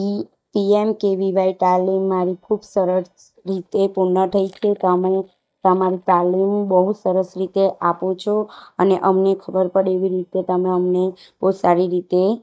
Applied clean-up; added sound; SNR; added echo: neural mask model DeepFilterNet 3.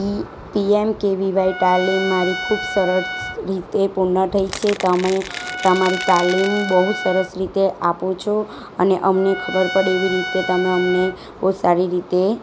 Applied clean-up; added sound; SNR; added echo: none; Crackle / Crushing + Trumpet; 10 dB; none.